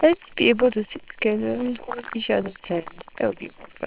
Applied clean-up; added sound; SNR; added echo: neural separator model SepFormer WHAMR!.